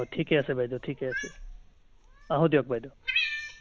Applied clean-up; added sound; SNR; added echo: none; Cat; 7 dB; none.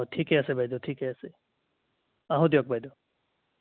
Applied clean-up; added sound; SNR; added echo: none; none; none; none.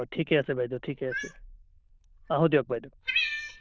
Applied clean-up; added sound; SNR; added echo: neural diffusion model UNIVERSE++.